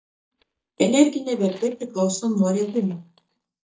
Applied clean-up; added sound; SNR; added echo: neural mask model DeepFilterNet 3.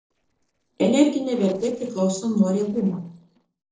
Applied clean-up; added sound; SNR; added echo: neural separator model SepFormer DNS4.